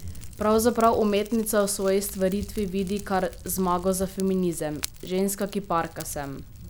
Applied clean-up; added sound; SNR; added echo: none; Fire + Thunder; 14 dB; none.